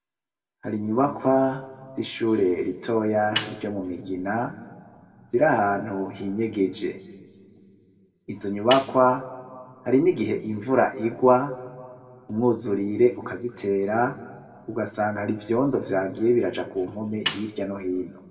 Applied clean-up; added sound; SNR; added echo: none; Snare drum; 9 dB; reverberation time 1.5 s.